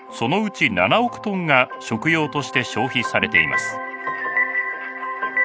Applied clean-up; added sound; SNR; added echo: none; Organ; 18 dB; none.